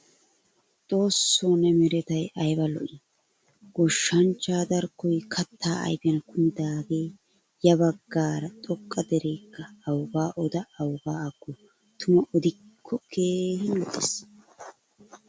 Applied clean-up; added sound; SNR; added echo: none; none; none; none.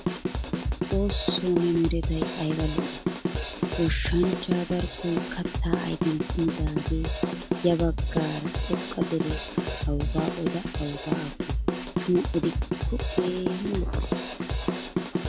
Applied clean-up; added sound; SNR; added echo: none; Drum kit; -1 dB; none.